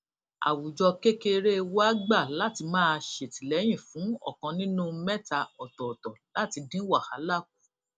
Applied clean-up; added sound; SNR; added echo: none; none; none; none.